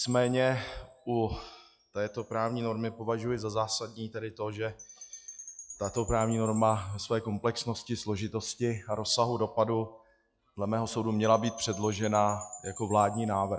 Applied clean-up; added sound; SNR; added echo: classical method log-MMSE.